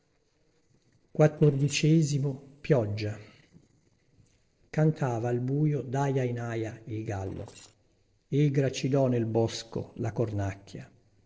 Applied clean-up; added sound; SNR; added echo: neural separator model SepFormer DNS4.